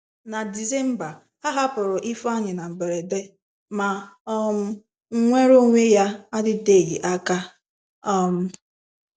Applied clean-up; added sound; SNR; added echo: none; none; none; none.